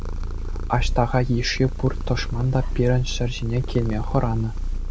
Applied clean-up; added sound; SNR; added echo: none; Purr; 2 dB; none.